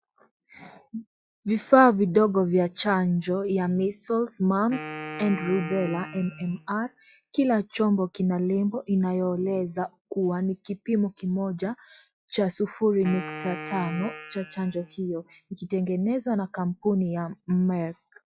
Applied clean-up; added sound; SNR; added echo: classical method log-MMSE.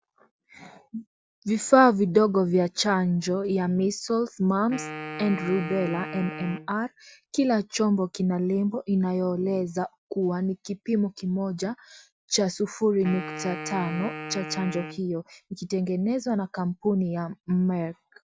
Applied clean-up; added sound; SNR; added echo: none; Wind instrument, woodwind instrument; 12 dB; none.